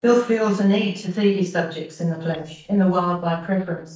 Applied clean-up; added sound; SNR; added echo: neural mask model DeepFilterNet 3.